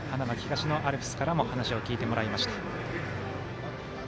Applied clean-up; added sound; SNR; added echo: none; none; none; none.